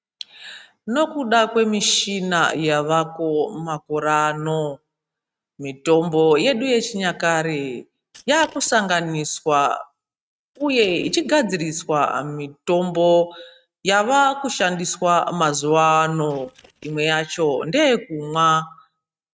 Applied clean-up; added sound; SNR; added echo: neural mask model RNNoise.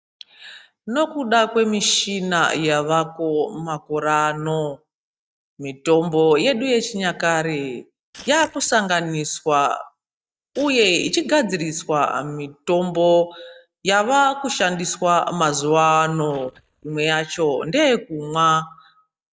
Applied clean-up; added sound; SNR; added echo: neural mask model DeepFilterNet 3.